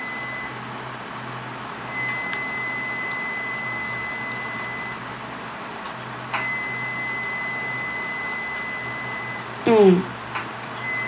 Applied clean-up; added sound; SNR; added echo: none; Wind instrument, woodwind instrument; 5 dB; none.